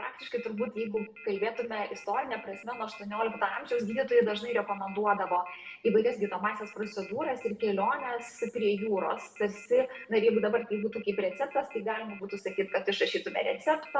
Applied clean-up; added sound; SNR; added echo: none; Telephone; 20 dB; reverberation time 0.5 s.